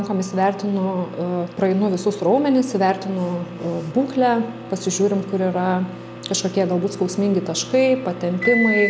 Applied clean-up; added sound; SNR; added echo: none; Microwave oven; 11 dB; none.